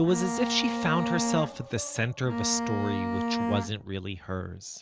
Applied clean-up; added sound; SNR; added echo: none; Bowed string instrument; 1 dB; none.